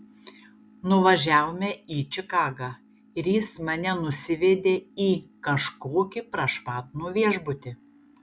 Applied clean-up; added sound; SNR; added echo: none; none; none; none.